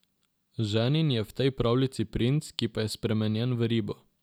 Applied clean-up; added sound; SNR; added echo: none; none; none; none.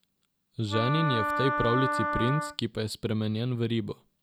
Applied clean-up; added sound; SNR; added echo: none; Wind instrument, woodwind instrument; 1 dB; none.